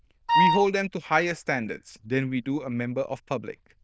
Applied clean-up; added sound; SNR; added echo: neural diffusion model UNIVERSE++.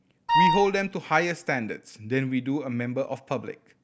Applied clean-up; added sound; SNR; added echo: none; Wind instrument, woodwind instrument; -4 dB; none.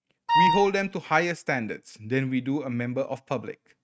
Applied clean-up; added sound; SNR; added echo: neural mask model RNNoise.